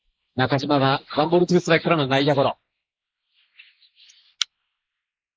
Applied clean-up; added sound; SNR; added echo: neural mask model Resemble Enhance denoiser.